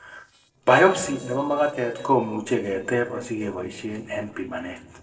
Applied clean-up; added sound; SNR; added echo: neural separator model SepFormer DNS4.